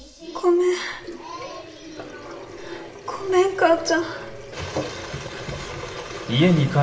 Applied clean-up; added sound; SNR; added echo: none; Sink (filling or washing) / Water tap, faucet; 16 dB; reverberation time 0.9 s.